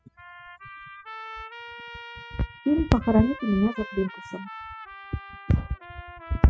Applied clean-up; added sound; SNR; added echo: classical method spectral subtraction.